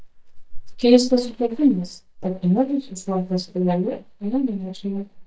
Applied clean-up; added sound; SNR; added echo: neural mask model DeepFilterNet 3.